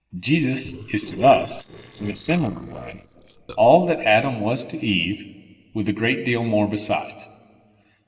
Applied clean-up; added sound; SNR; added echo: neural separator model SepFormer DNS4.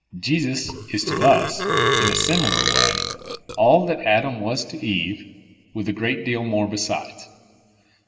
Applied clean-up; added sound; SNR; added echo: none; Burping, eructation; 0 dB; reverberation time 1.6 s.